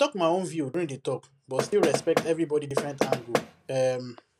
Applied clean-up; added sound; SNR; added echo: none; Knock; 1 dB; none.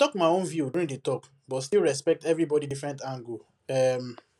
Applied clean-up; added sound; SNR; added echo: none; none; none; none.